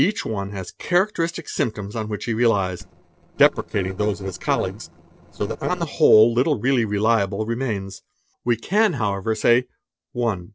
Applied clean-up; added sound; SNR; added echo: neural separator model SepFormer DNS4.